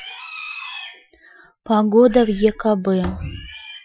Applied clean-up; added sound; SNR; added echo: classical method Wiener filter.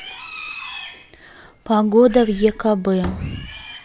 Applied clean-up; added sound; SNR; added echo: none; Livestock, farm animals, working animals + Slam; 16 dB; none.